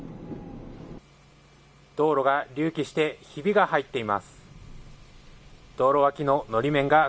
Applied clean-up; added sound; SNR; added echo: none; none; none; none.